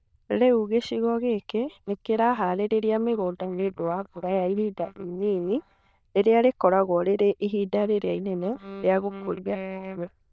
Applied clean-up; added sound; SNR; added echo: neural diffusion model UNIVERSE++.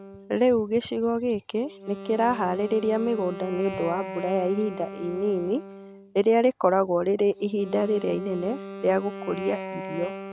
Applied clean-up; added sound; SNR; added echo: none; Wind instrument, woodwind instrument; 12 dB; none.